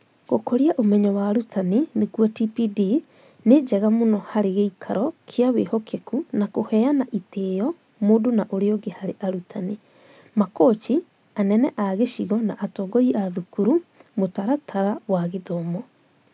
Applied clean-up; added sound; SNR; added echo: none; none; none; none.